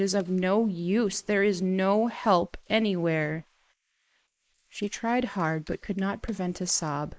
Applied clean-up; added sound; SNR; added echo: neural mask model Resemble Enhance denoiser.